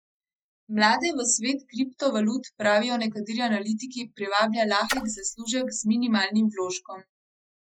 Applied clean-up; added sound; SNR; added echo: classical method Wiener filter.